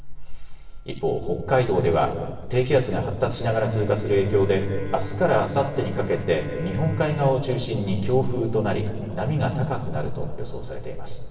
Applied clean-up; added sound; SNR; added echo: neural separator model SepFormer DNS4.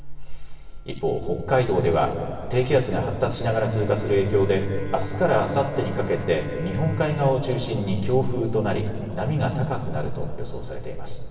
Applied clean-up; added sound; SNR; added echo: none; Bowed string instrument; 18 dB; reverberation time 2.6 s.